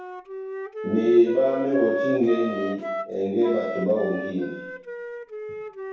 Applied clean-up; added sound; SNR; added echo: none; Wind instrument, woodwind instrument; 8 dB; reverberation time 0.7 s.